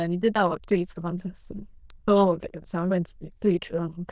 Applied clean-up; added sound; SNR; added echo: neural diffusion model UNIVERSE++.